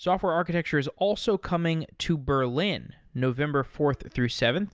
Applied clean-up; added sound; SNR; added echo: none; none; none; none.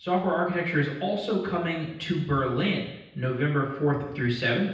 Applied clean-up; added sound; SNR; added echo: none; none; none; reverberation time 0.9 s.